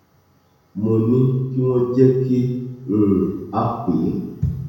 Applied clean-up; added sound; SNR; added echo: none; none; none; reverberation time 1.0 s.